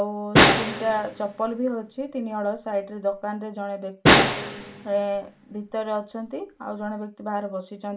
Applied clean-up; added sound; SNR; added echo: none; Snare drum; -4 dB; reverberation time 0.2 s.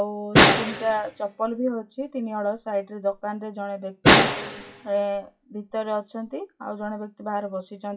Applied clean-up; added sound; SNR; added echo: classical method WPE with log-MMSE.